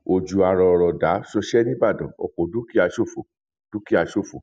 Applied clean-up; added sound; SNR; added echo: none; none; none; none.